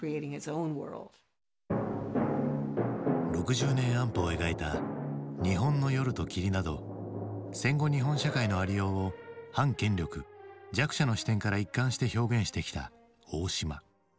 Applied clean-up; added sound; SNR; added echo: none; none; none; none.